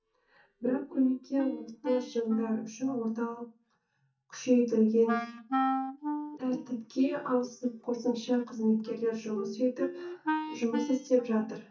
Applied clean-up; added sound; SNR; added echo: neural mask model DeepFilterNet 3.